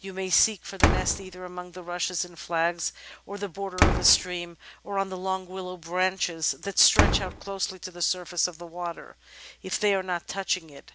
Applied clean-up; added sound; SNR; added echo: none; Slam; 1 dB; none.